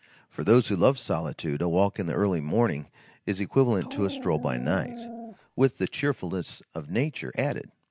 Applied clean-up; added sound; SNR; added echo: none; Dog; 11 dB; none.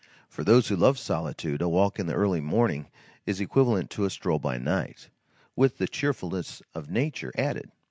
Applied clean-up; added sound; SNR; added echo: none; none; none; none.